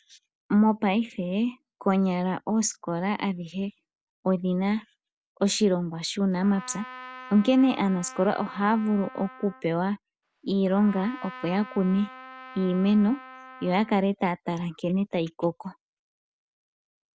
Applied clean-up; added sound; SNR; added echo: none; Trumpet; 17 dB; none.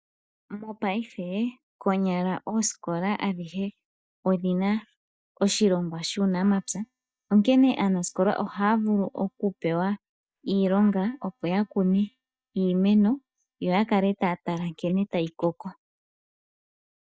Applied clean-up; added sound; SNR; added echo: neural mask model DeepFilterNet 3.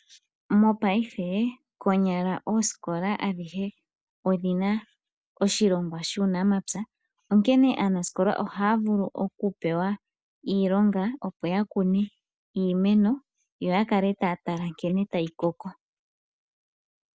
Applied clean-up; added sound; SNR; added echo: none; none; none; none.